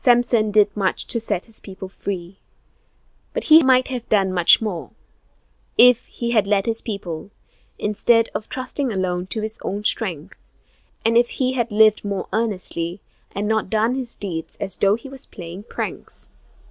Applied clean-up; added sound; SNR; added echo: none; none; none; none.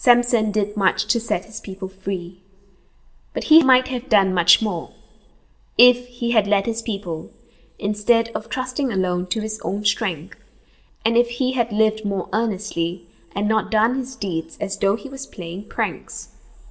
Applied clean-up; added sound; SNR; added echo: none; none; none; reverberation time 0.5 s.